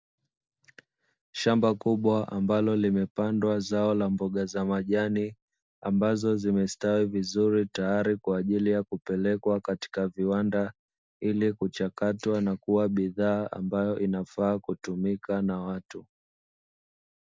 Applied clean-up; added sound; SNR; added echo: none; none; none; none.